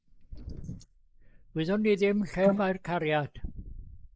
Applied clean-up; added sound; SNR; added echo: neural mask model Resemble Enhance denoiser.